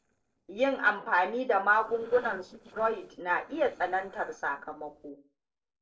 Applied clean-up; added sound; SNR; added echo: neural separator model SepFormer DNS4.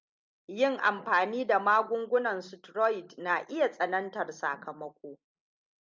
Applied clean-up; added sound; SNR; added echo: none; none; none; none.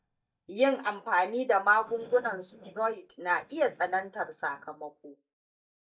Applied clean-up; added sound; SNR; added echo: neural mask model DeepFilterNet 3.